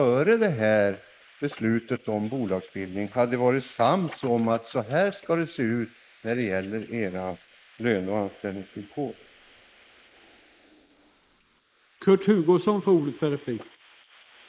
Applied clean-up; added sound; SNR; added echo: neural mask model Resemble Enhance denoiser.